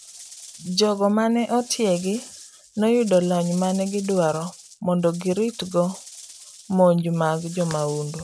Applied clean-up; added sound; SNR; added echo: none; Rattle / Rattle (instrument); 19 dB; none.